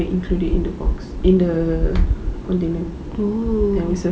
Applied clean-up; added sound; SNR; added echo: none; none; none; none.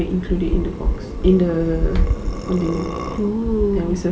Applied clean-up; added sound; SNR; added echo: none; Burping, eructation; 14 dB; none.